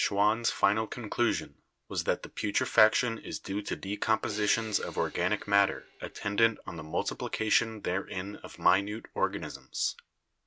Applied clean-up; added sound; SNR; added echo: none; Crash cymbal; 18 dB; none.